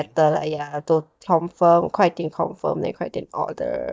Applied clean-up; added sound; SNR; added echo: neural mask model DeepFilterNet 3.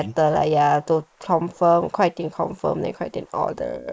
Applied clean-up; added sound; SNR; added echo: neural mask model Resemble Enhance denoiser.